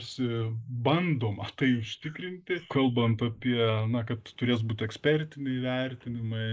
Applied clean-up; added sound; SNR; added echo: neural mask model Resemble Enhance denoiser.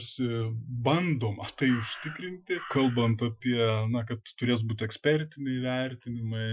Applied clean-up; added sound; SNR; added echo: classical method Wiener filter.